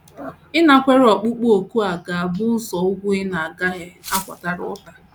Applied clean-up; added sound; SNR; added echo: none; Glass; 15 dB; none.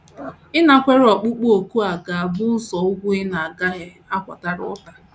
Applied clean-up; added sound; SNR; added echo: none; none; none; none.